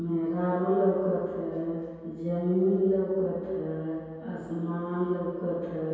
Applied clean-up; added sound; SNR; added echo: none; none; none; reverberation time 2.2 s.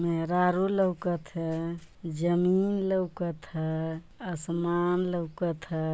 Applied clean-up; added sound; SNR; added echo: none; none; none; none.